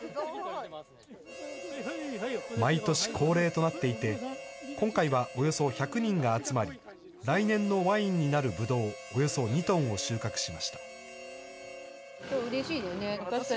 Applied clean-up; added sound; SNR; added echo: none; Harmonica; 14 dB; none.